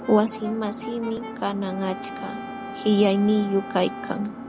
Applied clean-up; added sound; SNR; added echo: none; Engine + Brass instrument; 10 dB; none.